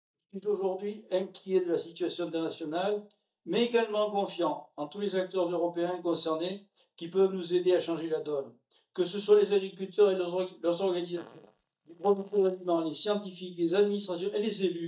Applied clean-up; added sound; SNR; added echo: neural mask model DeepFilterNet 3.